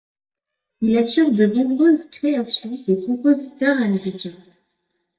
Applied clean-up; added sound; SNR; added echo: neural mask model DeepFilterNet 3.